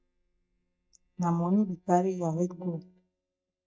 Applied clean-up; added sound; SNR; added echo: neural mask model DeepFilterNet 3.